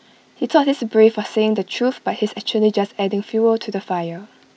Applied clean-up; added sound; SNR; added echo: none; none; none; none.